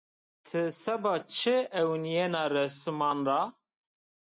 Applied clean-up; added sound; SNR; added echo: none; none; none; none.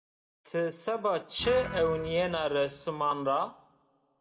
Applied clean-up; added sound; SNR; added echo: none; Guitar; 12 dB; reverberation time 0.6 s.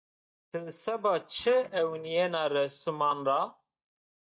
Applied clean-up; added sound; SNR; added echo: neural mask model DeepFilterNet 3.